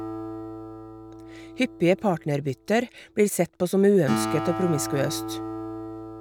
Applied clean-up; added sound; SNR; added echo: none; Acoustic guitar; 8 dB; none.